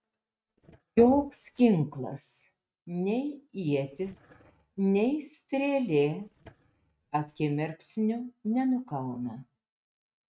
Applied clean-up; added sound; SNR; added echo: neural mask model RNNoise.